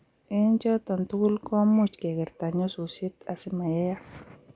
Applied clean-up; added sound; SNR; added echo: none; none; none; none.